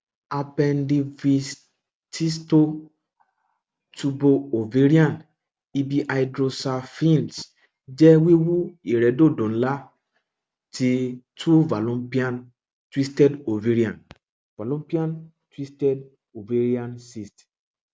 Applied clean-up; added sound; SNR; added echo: none; none; none; none.